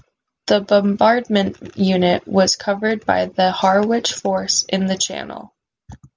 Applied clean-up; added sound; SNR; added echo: none; none; none; none.